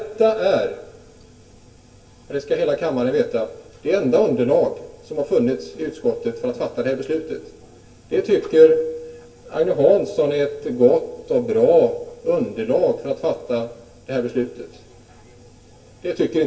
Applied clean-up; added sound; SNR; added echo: none; none; none; reverberation time 0.2 s.